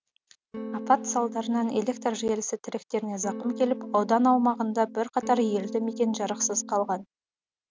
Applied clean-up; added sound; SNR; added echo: none; Electric guitar / Strum; 11 dB; none.